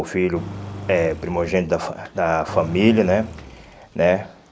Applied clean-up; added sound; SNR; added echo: none; Engine; 14 dB; none.